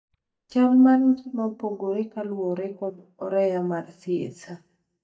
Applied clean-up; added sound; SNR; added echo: neural mask model DeepFilterNet 3.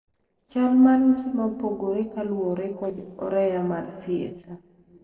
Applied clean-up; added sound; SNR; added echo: neural separator model SepFormer DNS4.